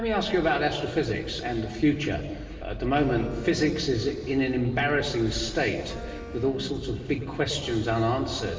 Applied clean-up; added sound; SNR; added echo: none; Wind instrument, woodwind instrument; 17 dB; reverberation time 2.0 s.